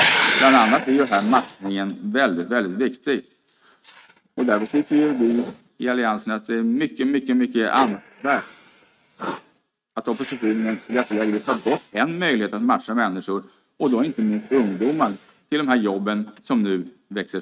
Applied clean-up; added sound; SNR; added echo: neural mask model RNNoise.